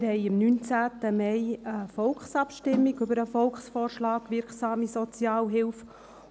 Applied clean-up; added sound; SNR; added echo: none; Snare drum; 7 dB; none.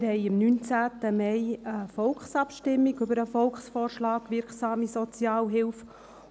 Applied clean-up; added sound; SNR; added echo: none; none; none; none.